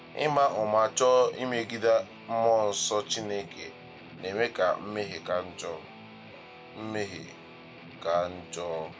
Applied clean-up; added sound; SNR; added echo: none; Guitar; 18 dB; none.